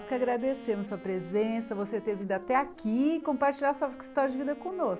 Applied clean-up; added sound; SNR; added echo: none; Wind instrument, woodwind instrument; 17 dB; none.